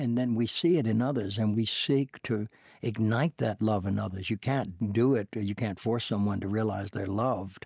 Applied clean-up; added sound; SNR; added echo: neural mask model DeepFilterNet 3.